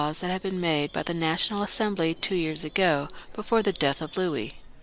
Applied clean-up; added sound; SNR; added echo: none; Screech / Subway, metro, underground; 17 dB; none.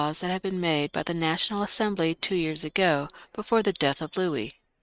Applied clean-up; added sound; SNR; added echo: neural mask model RNNoise.